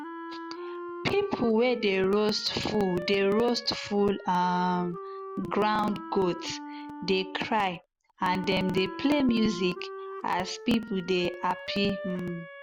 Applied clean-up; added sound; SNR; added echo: none; Wind instrument, woodwind instrument; 12 dB; none.